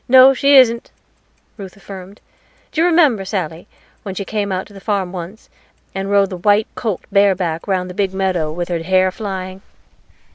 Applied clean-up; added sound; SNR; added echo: none; Clock; 19 dB; none.